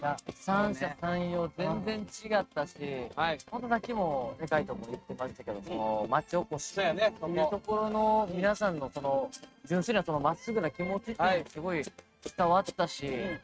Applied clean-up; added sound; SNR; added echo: neural mask model RNNoise.